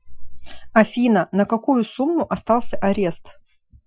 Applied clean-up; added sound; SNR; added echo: classical method Wiener filter.